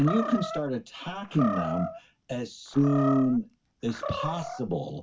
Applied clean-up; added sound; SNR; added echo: none; Animal; 8 dB; reverberation time 0.2 s.